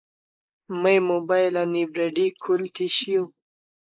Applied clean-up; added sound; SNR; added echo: neural mask model Resemble Enhance denoiser.